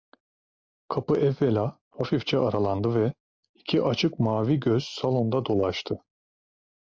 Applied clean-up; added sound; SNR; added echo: none; none; none; none.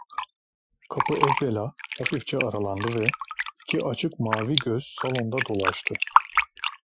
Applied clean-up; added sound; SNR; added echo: classical method Wiener filter.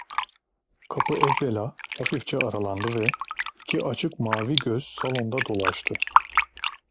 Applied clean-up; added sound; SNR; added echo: none; Fill (with liquid); 0 dB; none.